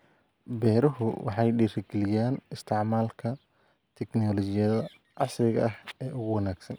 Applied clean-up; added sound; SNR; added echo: none; none; none; none.